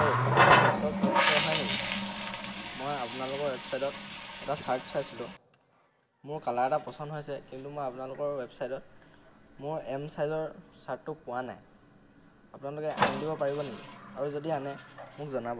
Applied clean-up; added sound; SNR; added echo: none; Water tap, faucet; -3 dB; reverberation time 0.7 s.